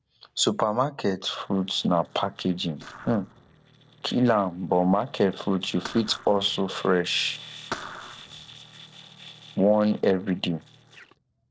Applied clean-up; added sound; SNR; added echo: neural separator model SepFormer DNS4.